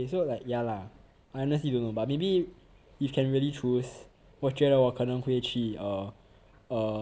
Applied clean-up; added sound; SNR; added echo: none; none; none; none.